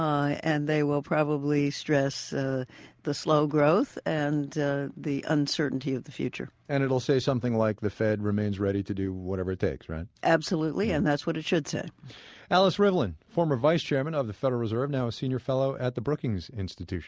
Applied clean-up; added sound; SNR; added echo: none; none; none; none.